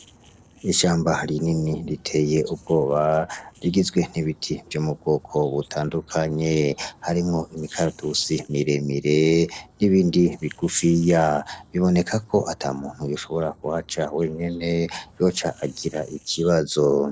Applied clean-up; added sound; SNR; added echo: neural separator model SepFormer DNS4.